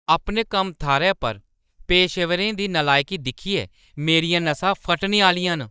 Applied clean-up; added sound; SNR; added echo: neural mask model DeepFilterNet 3.